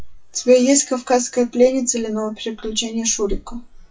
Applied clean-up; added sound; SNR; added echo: classical method WPE with log-MMSE.